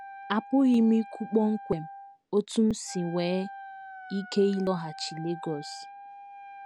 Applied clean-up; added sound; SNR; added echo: none; Wind instrument, woodwind instrument; 16 dB; none.